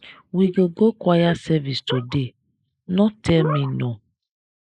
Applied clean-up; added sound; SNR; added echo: neural mask model Resemble Enhance denoiser.